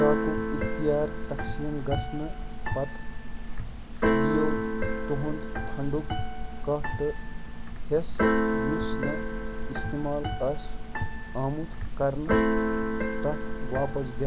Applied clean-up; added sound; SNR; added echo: none; Keyboard (musical); -4 dB; none.